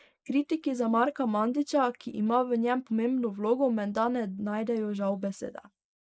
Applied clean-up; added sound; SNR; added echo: neural mask model Resemble Enhance denoiser.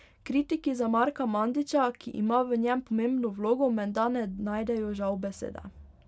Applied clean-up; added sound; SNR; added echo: none; none; none; none.